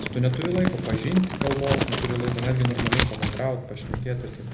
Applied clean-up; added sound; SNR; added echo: none; Crumpling, crinkling; 2 dB; reverberation time 0.7 s.